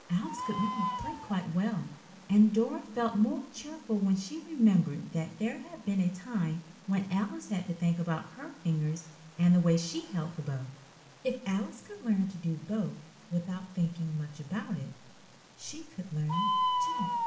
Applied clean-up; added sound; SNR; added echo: none; Bird; 9 dB; reverberation time 1.9 s.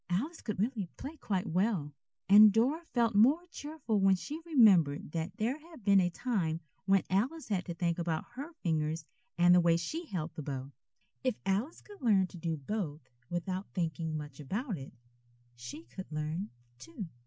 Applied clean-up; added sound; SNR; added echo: none; none; none; none.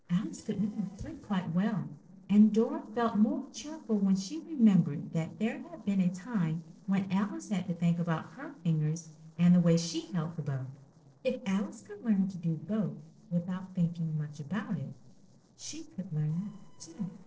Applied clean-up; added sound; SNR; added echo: neural separator model SepFormer DNS4.